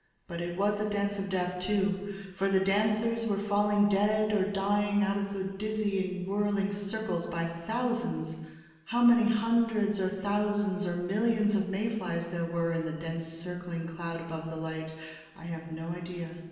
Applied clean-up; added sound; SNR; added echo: none; none; none; reverberation time 1.3 s.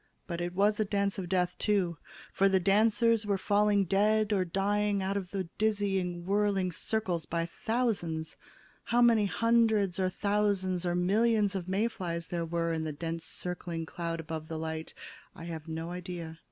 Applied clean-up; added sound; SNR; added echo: none; none; none; none.